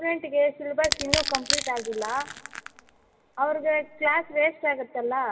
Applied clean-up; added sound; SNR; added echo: none; Crushing; 5 dB; reverberation time 1.2 s.